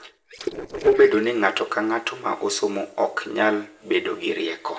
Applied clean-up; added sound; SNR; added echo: neural separator model SepFormer DNS4.